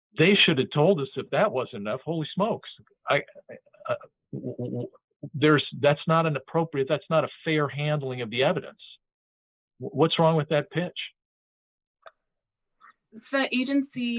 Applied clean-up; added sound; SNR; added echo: neural mask model Resemble Enhance denoiser.